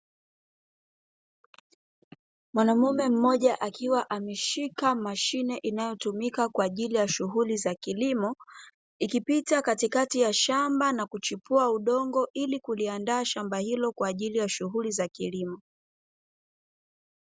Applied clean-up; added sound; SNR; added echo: none; none; none; none.